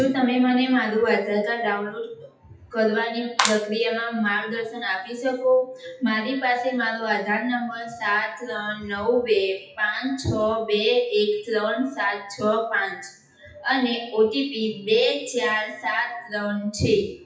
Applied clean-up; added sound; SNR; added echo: classical method WPE with log-MMSE.